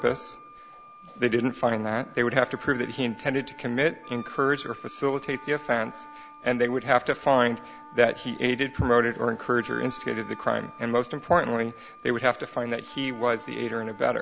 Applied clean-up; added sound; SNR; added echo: none; Wind instrument, woodwind instrument + Wind instrument, woodwind instrument; 19 dB; none.